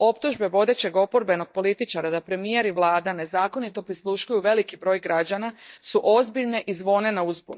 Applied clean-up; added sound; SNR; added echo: neural mask model DeepFilterNet 3.